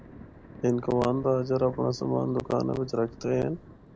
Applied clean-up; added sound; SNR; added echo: none; Thunder; 19 dB; none.